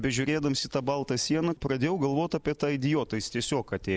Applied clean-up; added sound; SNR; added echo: none; none; none; none.